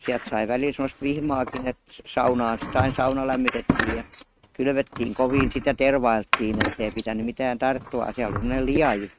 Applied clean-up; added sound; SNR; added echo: neural mask model RNNoise.